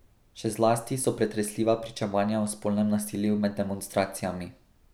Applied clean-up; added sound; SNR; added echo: none; none; none; none.